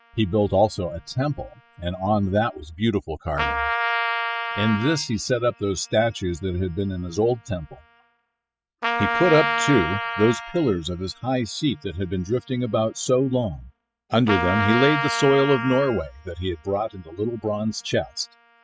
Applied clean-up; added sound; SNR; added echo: classical method spectral subtraction.